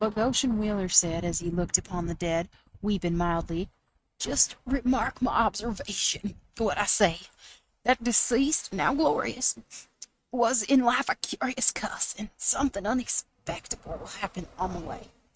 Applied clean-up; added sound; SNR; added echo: neural mask model RNNoise.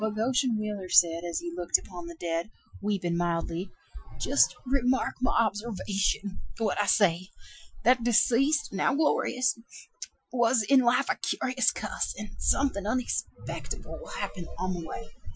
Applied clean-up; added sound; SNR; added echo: classical method Wiener filter.